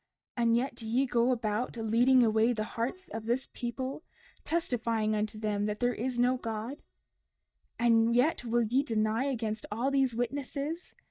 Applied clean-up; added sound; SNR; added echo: neural mask model DeepFilterNet 3.